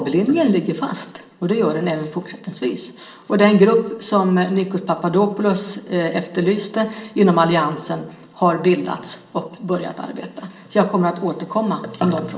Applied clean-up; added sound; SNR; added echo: none; none; none; reverberation time 0.6 s.